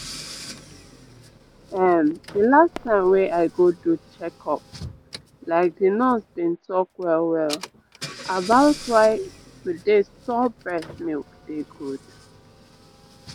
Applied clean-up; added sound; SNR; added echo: none; Engine / Car + Fireworks; 18 dB; none.